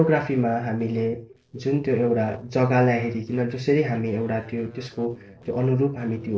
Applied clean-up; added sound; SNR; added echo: neural separator model SepFormer DNS4.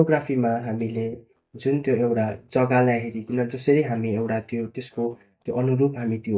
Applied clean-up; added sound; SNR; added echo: neural mask model DeepFilterNet 3.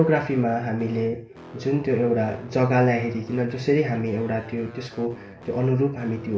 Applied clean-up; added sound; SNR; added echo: none; Guitar; 19 dB; reverberation time 0.5 s.